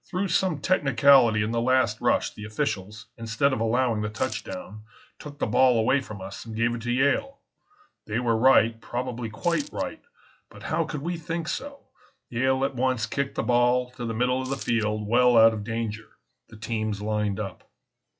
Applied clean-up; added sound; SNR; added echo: classical method log-MMSE.